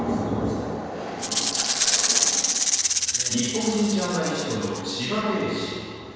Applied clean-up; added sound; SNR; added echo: none; Rattle (instrument); -1 dB; reverberation time 1.9 s.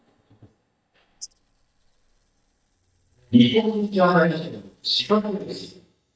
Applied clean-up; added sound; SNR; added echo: neural mask model DeepFilterNet 3.